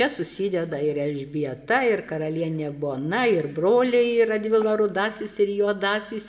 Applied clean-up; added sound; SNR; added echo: none; none; none; reverberation time 0.8 s.